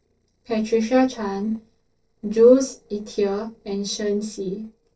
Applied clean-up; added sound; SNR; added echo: neural separator model SepFormer DNS4.